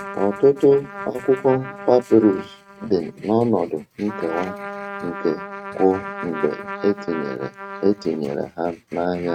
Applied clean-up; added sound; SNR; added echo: neural mask model RNNoise.